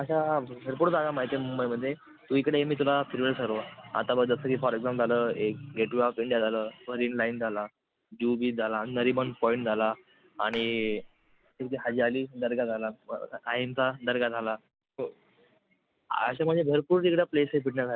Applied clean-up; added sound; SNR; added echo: none; Clapping; 17 dB; none.